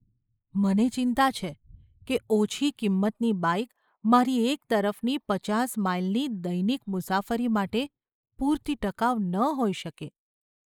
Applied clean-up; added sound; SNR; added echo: neural mask model Resemble Enhance denoiser.